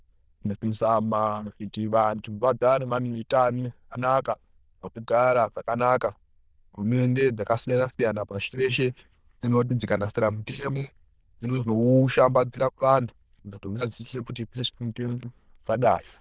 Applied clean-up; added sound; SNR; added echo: neural diffusion model UNIVERSE++.